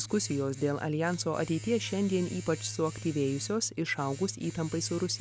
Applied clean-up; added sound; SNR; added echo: none; Domestic sounds, home sounds; 13 dB; none.